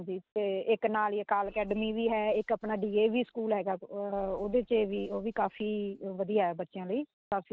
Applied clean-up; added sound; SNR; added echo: neural mask model RNNoise.